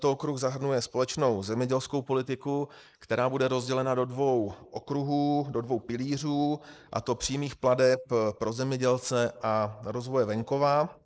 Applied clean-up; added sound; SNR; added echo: neural mask model Resemble Enhance denoiser.